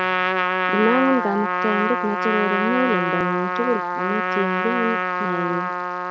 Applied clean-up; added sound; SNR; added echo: none; Trumpet; -2 dB; none.